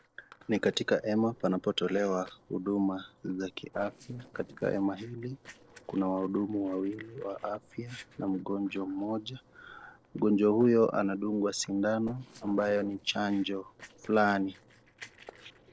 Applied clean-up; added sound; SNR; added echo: neural separator model SepFormer DNS4.